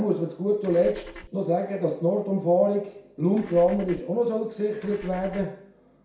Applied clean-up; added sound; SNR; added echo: none; Engine / Car; 17 dB; reverberation time 0.6 s.